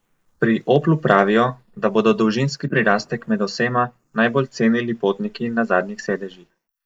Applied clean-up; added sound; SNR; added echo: neural mask model Resemble Enhance denoiser.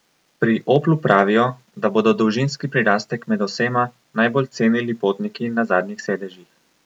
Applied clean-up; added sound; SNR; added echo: none; none; none; none.